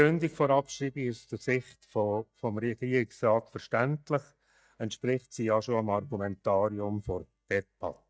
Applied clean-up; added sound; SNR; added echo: neural mask model DeepFilterNet 3.